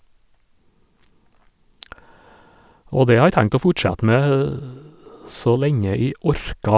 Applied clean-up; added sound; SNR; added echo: none; none; none; none.